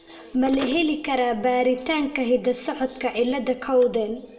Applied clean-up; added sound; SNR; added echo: none; Telephone; 20 dB; reverberation time 0.6 s.